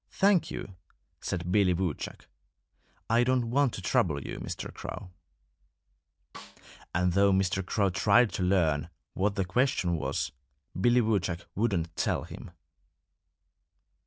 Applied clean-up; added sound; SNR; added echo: none; Snare drum; 18 dB; none.